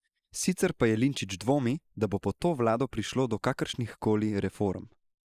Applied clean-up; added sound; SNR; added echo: neural mask model Resemble Enhance denoiser.